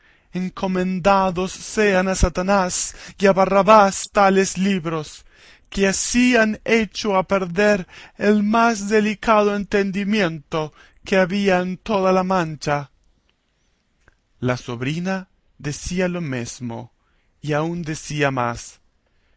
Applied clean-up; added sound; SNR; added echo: neural mask model Resemble Enhance denoiser.